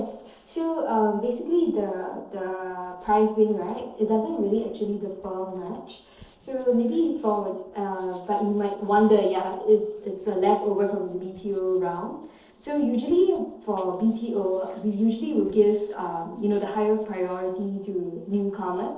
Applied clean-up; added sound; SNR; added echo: neural separator model SepFormer DNS4.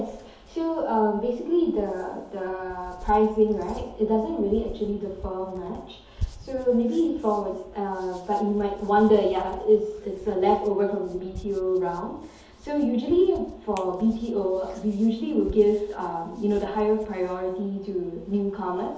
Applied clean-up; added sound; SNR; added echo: none; Hands; 17 dB; reverberation time 2.2 s.